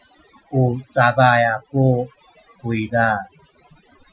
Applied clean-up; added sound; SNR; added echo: classical method Wiener filter.